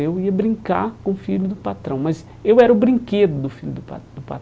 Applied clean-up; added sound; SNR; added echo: none; none; none; none.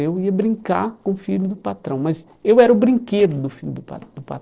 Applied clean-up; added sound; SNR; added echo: neural separator model SepFormer DNS4.